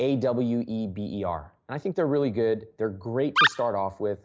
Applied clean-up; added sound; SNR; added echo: none; Animal; -1 dB; none.